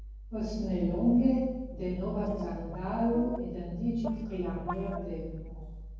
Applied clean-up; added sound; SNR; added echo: neural separator model SepFormer DNS4.